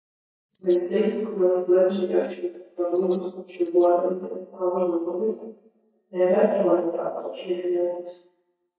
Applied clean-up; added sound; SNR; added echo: neural mask model DeepFilterNet 3.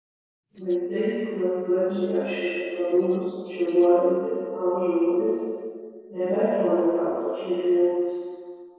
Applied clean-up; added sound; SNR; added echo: neural separator model SepFormer DNS4.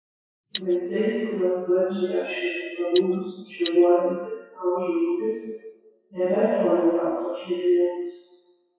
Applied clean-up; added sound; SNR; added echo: classical method WPE with log-MMSE.